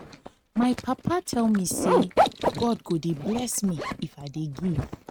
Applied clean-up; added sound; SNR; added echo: neural mask model RNNoise.